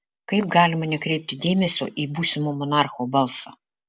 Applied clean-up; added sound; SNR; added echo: none; none; none; none.